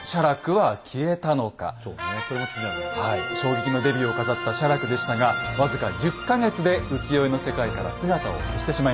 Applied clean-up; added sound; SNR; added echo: none; none; none; none.